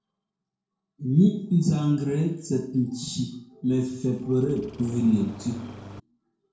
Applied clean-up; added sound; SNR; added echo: neural separator model SepFormer DNS4.